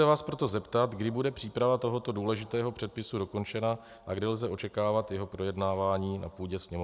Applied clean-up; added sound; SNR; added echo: none; none; none; none.